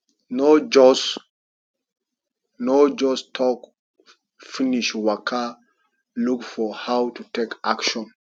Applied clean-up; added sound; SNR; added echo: none; none; none; none.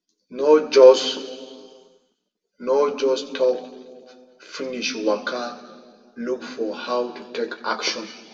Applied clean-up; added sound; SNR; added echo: none; none; none; reverberation time 1.7 s.